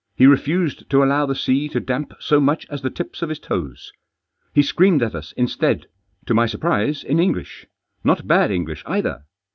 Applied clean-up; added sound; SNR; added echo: none; none; none; none.